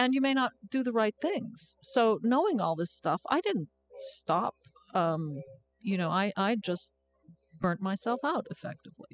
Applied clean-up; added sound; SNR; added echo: classical method spectral subtraction.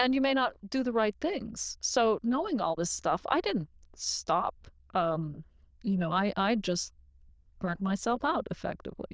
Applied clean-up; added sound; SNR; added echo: neural diffusion model UNIVERSE++.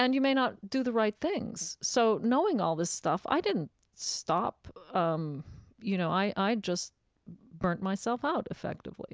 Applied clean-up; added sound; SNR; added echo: none; none; none; none.